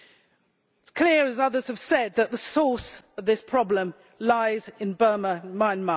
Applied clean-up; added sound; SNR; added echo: none; none; none; none.